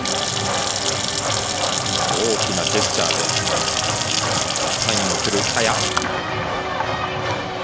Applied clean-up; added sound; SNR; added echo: none; Sink (filling or washing) / Water tap, faucet / Splash, splatter; 1 dB; none.